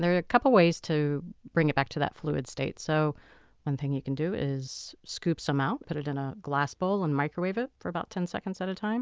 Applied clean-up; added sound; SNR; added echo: none; none; none; none.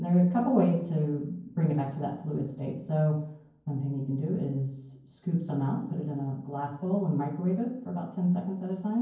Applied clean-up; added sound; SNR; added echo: none; none; none; reverberation time 0.9 s.